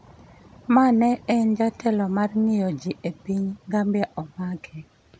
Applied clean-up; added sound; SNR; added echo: none; none; none; none.